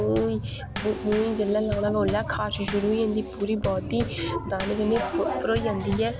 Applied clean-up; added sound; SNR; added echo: none; Bass drum / Snare drum / Drum kit; 7 dB; none.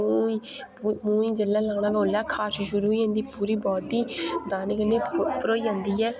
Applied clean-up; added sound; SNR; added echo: none; none; none; none.